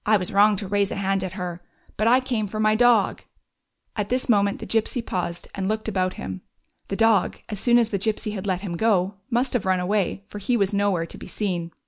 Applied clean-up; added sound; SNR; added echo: none; none; none; none.